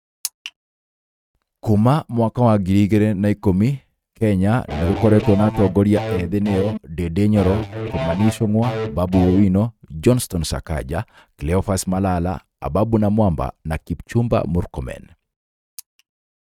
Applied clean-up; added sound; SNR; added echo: neural mask model RNNoise.